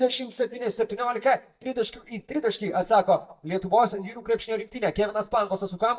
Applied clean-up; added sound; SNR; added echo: neural mask model DeepFilterNet 3.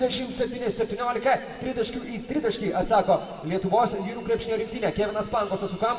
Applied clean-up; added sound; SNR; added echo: none; Meow; 16 dB; reverberation time 1.8 s.